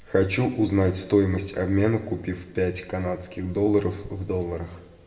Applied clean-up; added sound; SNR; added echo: none; none; none; reverberation time 1.0 s.